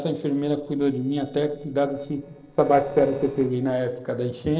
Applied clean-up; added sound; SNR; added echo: neural separator model SepFormer DNS4.